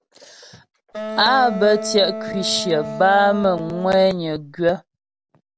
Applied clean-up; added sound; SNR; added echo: none; Wind instrument, woodwind instrument; 10 dB; none.